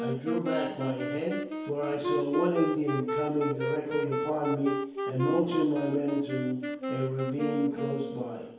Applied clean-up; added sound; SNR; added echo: none; Wind instrument, woodwind instrument; 3 dB; reverberation time 2.2 s.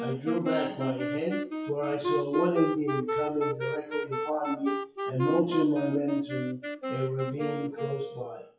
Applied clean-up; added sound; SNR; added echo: classical method WPE with log-MMSE.